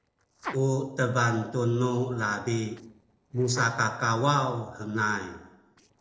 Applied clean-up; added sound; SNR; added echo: neural separator model SepFormer DNS4.